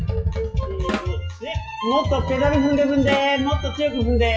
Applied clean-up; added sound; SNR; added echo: classical method WPE with log-MMSE.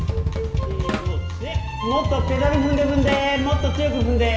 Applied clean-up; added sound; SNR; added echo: none; Drum kit; 8 dB; reverberation time 1.9 s.